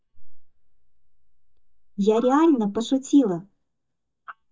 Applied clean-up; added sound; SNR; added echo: neural mask model DeepFilterNet 3.